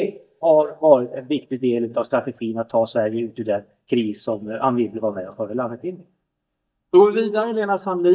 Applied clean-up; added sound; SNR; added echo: neural mask model DeepFilterNet 3.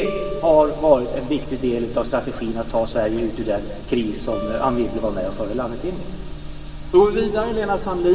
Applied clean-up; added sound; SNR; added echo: none; Acoustic guitar; 16 dB; reverberation time 2.2 s.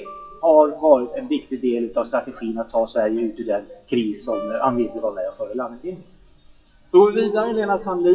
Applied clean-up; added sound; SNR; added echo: classical method WPE with log-MMSE.